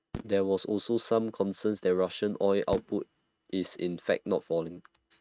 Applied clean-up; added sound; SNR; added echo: neural mask model RNNoise.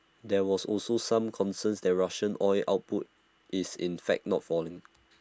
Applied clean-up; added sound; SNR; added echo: none; none; none; none.